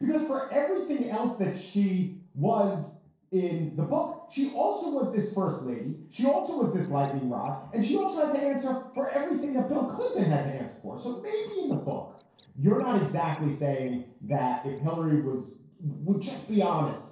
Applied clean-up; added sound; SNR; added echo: neural separator model SepFormer DNS4.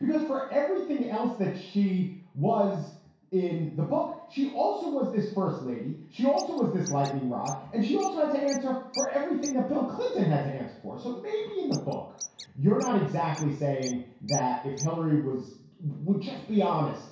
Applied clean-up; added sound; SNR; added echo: none; Bird; 14 dB; reverberation time 0.6 s.